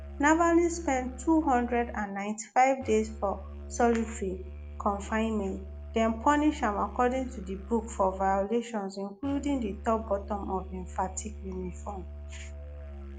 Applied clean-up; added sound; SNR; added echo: none; Musical instrument; 12 dB; none.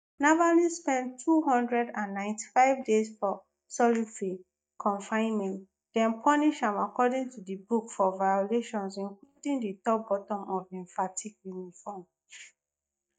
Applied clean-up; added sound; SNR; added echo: neural mask model DeepFilterNet 3.